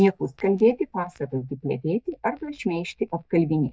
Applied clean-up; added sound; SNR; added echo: neural mask model DeepFilterNet 3.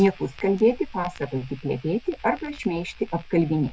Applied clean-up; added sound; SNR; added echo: none; Fire; 19 dB; none.